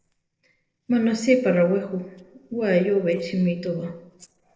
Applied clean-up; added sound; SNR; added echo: neural separator model SepFormer DNS4.